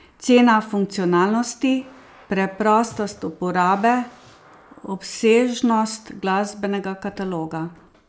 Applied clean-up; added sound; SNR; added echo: none; none; none; none.